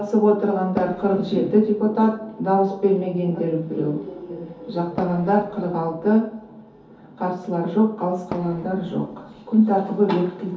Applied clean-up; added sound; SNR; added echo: none; Fireworks; 17 dB; reverberation time 0.5 s.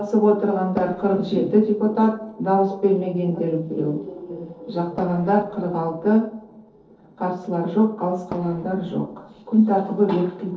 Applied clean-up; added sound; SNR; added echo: neural separator model SepFormer DNS4.